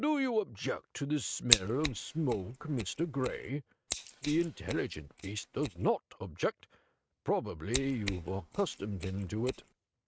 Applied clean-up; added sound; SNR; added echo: neural mask model RNNoise.